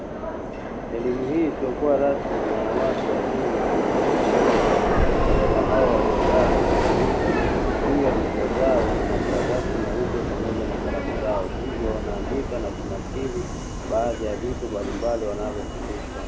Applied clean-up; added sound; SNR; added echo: none; Subway, metro, underground; -4 dB; none.